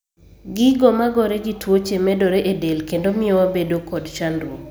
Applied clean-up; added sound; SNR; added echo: none; none; none; none.